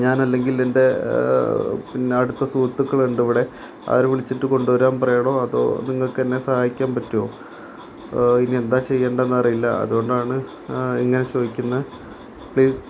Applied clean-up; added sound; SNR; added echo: none; none; none; none.